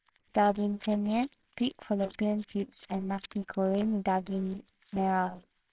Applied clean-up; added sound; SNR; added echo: neural separator model SepFormer WHAMR!.